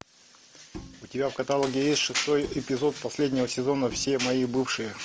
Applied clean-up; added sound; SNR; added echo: none; Shatter + Bowed string instrument; 18 dB; none.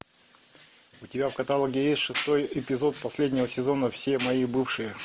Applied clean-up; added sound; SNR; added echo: none; none; none; none.